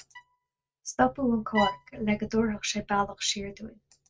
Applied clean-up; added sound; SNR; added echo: neural mask model RNNoise.